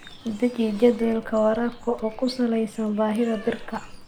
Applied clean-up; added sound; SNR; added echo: none; Computer keyboard; 19 dB; none.